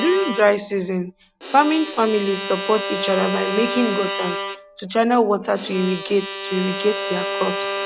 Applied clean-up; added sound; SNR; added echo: none; Bowed string instrument; 7 dB; none.